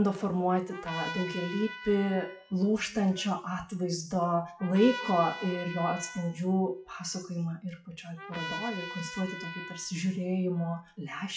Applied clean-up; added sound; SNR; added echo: classical method WPE with log-MMSE.